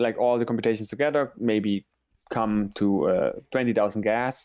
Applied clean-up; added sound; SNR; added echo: neural mask model RNNoise.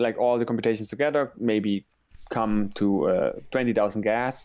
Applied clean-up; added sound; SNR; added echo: none; Clock; 17 dB; none.